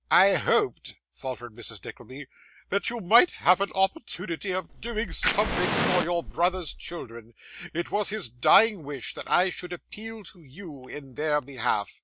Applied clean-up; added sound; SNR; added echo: none; Fire; 3 dB; none.